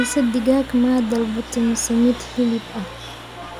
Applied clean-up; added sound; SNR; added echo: none; Vehicle horn, car horn, honking; 13 dB; none.